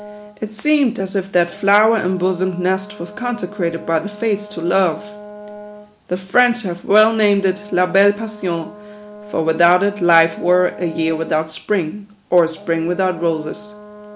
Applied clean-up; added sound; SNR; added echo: none; Brass instrument; 18 dB; none.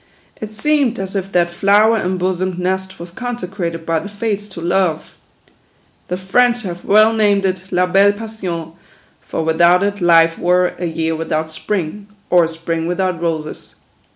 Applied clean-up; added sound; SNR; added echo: none; none; none; none.